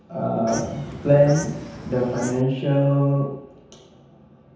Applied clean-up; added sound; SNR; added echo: none; Bird / Fowl; 12 dB; reverberation time 0.9 s.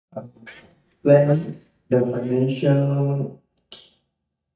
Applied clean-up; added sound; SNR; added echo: neural mask model DeepFilterNet 3.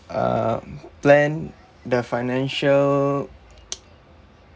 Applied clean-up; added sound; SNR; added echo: none; none; none; none.